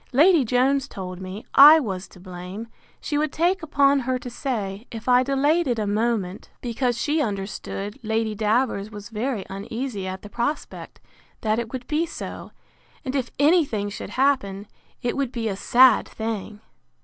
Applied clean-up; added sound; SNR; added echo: none; none; none; none.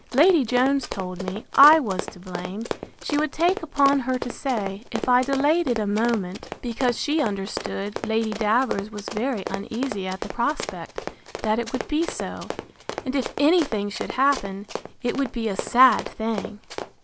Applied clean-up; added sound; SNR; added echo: none; Run; 11 dB; none.